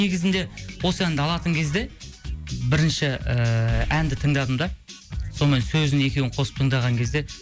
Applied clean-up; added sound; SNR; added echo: none; none; none; none.